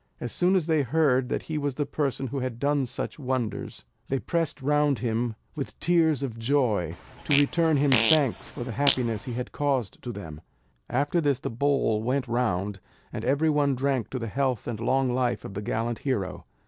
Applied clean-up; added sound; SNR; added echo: none; Fart; 4 dB; none.